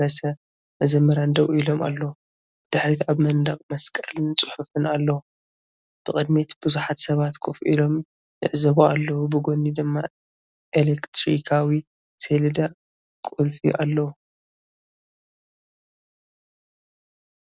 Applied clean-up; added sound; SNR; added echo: none; none; none; none.